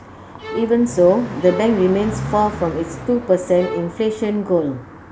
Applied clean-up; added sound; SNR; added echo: none; Car passing by + Bowed string instrument; 12 dB; none.